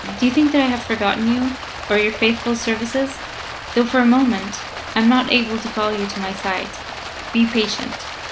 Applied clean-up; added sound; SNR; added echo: none; Stream; 11 dB; none.